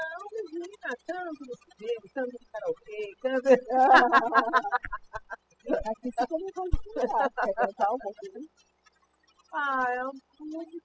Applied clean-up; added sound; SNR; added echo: classical method spectral subtraction.